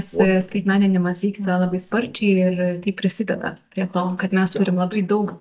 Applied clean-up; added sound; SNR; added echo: neural mask model DeepFilterNet 3.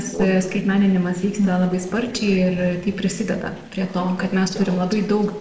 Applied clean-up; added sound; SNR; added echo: neural separator model SepFormer DNS4.